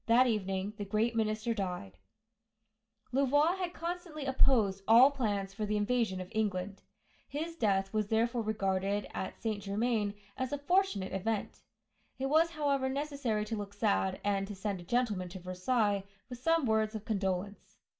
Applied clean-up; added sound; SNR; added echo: none; none; none; reverberation time 0.3 s.